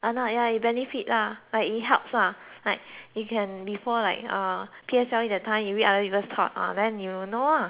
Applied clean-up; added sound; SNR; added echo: none; none; none; none.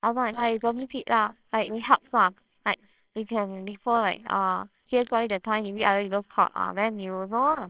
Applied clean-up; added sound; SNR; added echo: neural separator model SepFormer WHAMR!.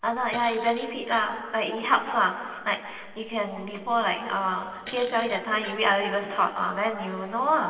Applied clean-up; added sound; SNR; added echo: neural separator model SepFormer DNS4.